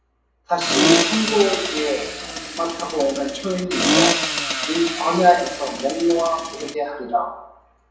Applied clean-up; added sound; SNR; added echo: none; Accelerating, revving, vroom; 1 dB; reverberation time 0.7 s.